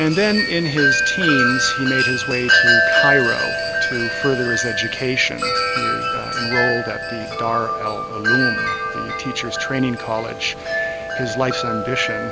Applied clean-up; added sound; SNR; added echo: none; Wind chime; -2 dB; none.